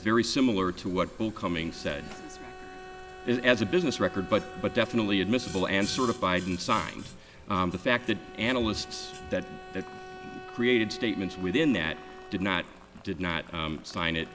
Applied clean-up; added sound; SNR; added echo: none; Bowed string instrument + Boiling; 15 dB; none.